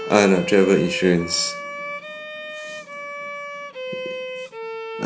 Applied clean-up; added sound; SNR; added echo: none; Bowed string instrument; 8 dB; none.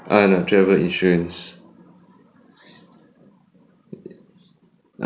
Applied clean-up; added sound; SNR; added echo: none; none; none; none.